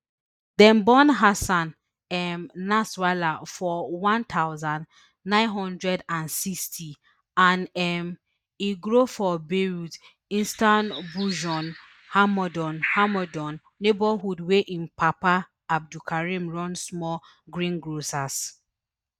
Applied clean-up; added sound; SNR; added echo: neural mask model DeepFilterNet 3.